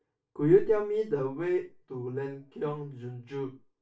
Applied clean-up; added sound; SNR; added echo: none; none; none; reverberation time 0.3 s.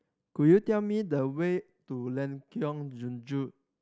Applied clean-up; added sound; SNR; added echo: none; none; none; none.